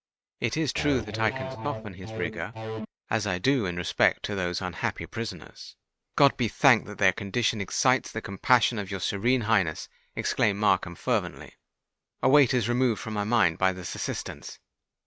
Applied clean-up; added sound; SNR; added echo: neural mask model RNNoise.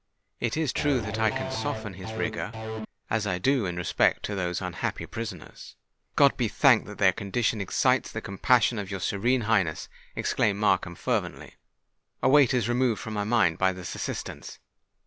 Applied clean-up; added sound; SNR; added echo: none; Electric guitar / Bass guitar; 6 dB; none.